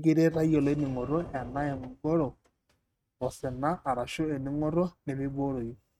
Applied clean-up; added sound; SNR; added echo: neural mask model RNNoise.